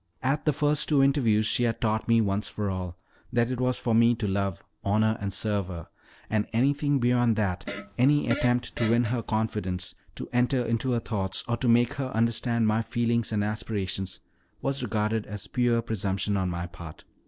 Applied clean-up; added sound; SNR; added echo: none; Fart; 11 dB; none.